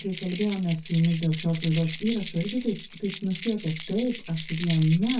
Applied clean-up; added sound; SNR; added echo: none; Keys jangling; 11 dB; reverberation time 0.3 s.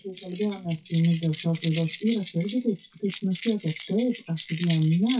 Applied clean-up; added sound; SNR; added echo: classical method WPE with log-MMSE.